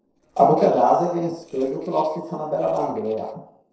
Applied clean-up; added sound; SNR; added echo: neural separator model SepFormer DNS4.